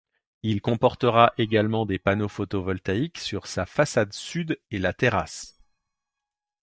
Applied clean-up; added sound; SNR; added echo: neural mask model DeepFilterNet 3.